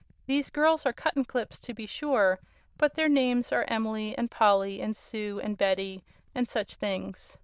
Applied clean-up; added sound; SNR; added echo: neural diffusion model UNIVERSE++.